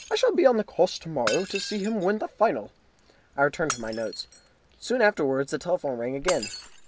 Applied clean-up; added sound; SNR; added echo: none; Shatter; 13 dB; none.